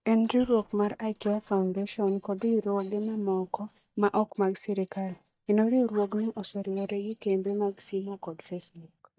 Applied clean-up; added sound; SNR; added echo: neural mask model DeepFilterNet 3.